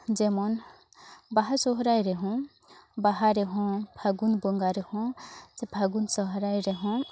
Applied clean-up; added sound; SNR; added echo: none; none; none; none.